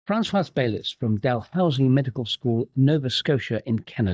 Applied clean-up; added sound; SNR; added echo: neural mask model DeepFilterNet 3.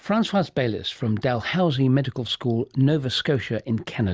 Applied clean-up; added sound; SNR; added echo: none; none; none; none.